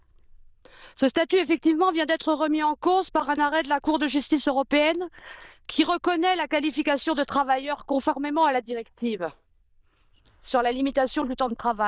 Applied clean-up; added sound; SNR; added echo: neural diffusion model UNIVERSE++.